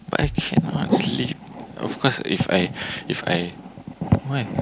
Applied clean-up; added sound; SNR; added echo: none; Bass drum; 15 dB; none.